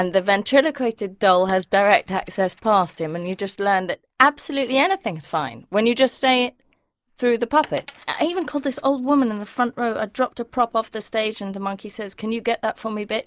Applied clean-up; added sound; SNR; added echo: neural mask model Resemble Enhance denoiser.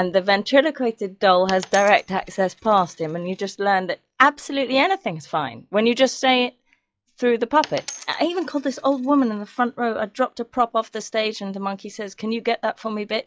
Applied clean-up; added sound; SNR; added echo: classical method log-MMSE.